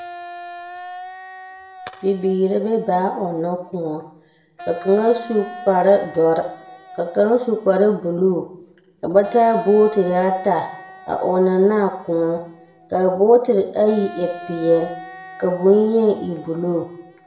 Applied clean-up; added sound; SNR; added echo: none; Wind instrument, woodwind instrument; 18 dB; reverberation time 0.7 s.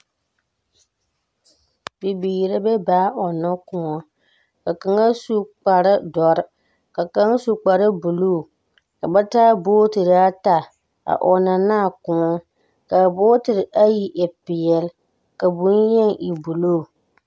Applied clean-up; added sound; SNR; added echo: none; none; none; none.